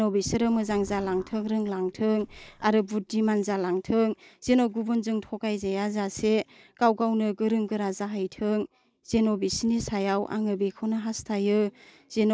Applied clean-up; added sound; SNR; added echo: neural mask model DeepFilterNet 3.